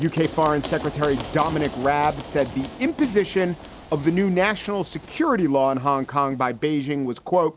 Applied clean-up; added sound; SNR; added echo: none; Run; 15 dB; none.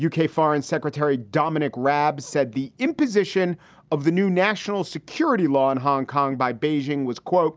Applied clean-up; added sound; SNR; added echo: none; none; none; none.